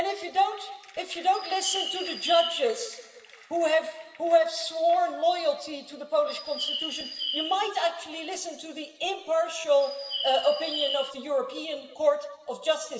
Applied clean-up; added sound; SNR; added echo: none; Bird; 6 dB; reverberation time 1.4 s.